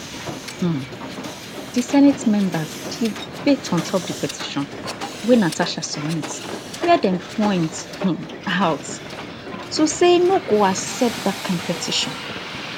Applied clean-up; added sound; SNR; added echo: none; Hiss; 10 dB; none.